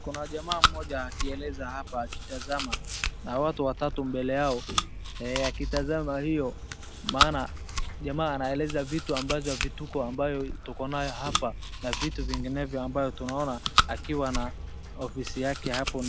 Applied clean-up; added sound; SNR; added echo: none; Chewing, mastication; 1 dB; none.